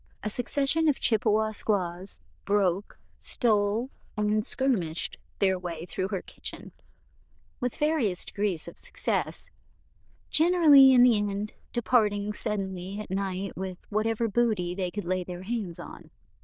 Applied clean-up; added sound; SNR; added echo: neural diffusion model UNIVERSE++.